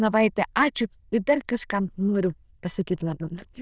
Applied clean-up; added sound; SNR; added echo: neural diffusion model UNIVERSE++.